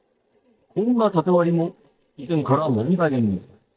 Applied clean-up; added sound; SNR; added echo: neural mask model DeepFilterNet 3.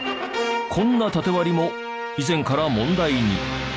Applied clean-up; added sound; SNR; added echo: none; none; none; none.